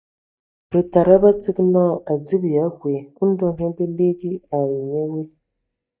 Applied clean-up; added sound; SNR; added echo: neural mask model DeepFilterNet 3.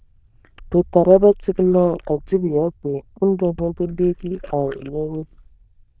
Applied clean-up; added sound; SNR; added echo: neural diffusion model UNIVERSE++.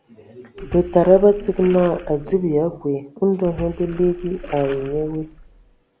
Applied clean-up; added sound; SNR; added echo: none; Splash, splatter; 17 dB; none.